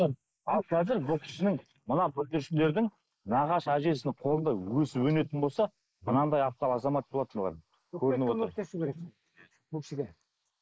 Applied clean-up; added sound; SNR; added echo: neural mask model Resemble Enhance denoiser.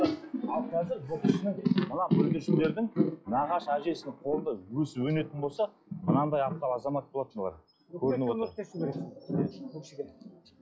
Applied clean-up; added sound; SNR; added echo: classical method log-MMSE.